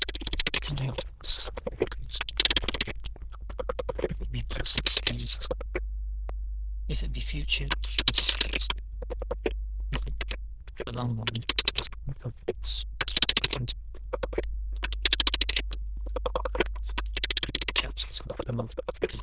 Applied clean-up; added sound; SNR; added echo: neural diffusion model UNIVERSE++.